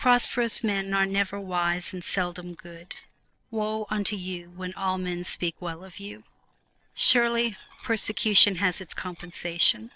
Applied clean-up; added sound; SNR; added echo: neural separator model SepFormer DNS4.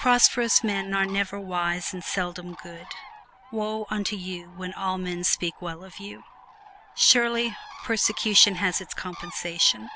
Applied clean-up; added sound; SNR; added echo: none; Bird; 18 dB; none.